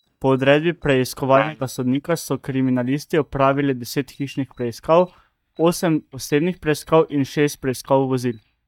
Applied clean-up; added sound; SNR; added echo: neural mask model DeepFilterNet 3.